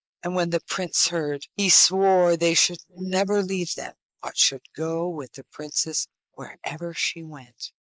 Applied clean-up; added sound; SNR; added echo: neural mask model Resemble Enhance denoiser.